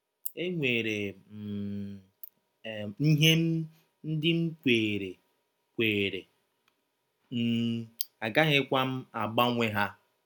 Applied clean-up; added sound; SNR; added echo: none; none; none; none.